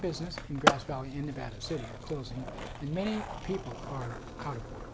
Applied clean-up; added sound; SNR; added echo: none; Skateboard; 0 dB; none.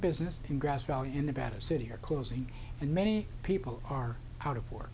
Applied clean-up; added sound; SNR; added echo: none; none; none; none.